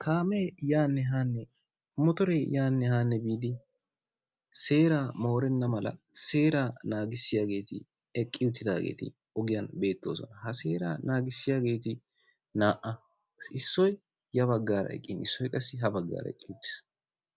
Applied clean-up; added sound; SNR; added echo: none; none; none; none.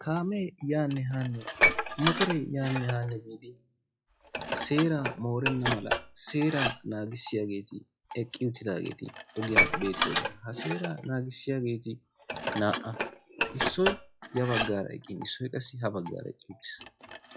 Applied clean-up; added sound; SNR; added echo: classical method log-MMSE.